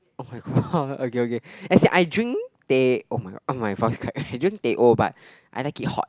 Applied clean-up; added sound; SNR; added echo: none; none; none; none.